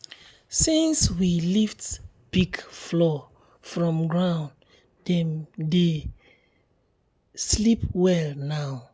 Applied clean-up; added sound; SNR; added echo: none; none; none; none.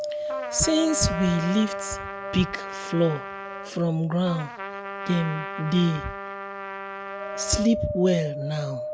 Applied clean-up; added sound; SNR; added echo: none; Wind + Trumpet; 7 dB; none.